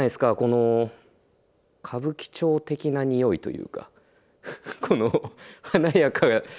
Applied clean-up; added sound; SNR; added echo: none; none; none; none.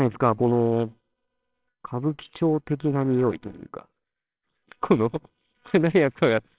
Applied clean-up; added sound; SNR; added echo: neural separator model SepFormer WHAMR!.